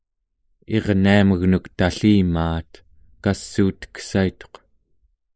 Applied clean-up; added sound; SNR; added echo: neural mask model Resemble Enhance denoiser.